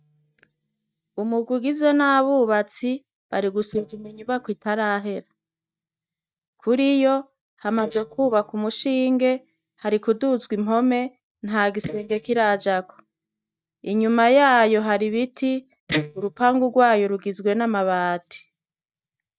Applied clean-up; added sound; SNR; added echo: neural mask model DeepFilterNet 3.